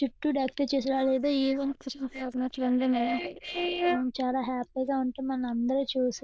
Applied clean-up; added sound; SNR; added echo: neural diffusion model UNIVERSE++.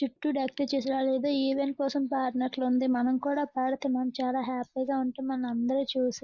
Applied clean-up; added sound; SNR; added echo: neural mask model Resemble Enhance denoiser.